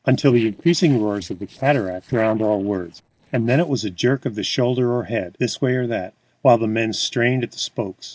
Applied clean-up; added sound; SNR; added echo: neural separator model SepFormer DNS4.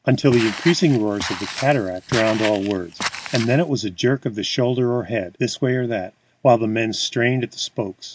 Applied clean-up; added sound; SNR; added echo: none; Walk, footsteps; 10 dB; none.